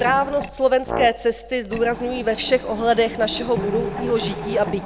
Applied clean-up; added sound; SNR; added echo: none; Brass instrument + Mechanisms; 9 dB; none.